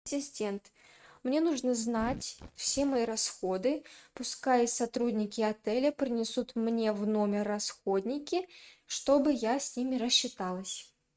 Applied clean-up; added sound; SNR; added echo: neural mask model RNNoise.